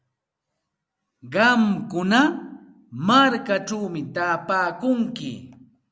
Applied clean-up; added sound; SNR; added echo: none; none; none; none.